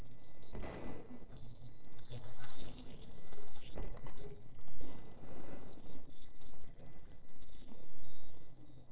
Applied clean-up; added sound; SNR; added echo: neural separator model SepFormer DNS4.